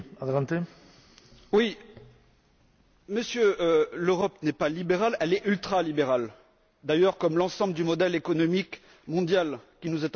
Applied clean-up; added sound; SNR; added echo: none; none; none; none.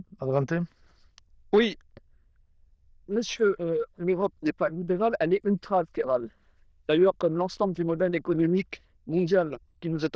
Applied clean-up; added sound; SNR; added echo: neural diffusion model UNIVERSE++.